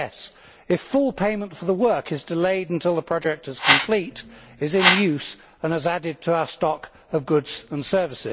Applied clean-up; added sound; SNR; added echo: none; Whoosh, swoosh, swish; -2 dB; none.